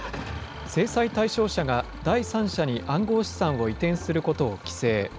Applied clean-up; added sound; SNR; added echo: none; Idling / Engine starting; 16 dB; none.